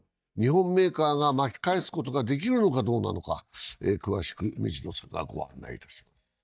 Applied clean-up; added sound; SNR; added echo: neural mask model DeepFilterNet 3.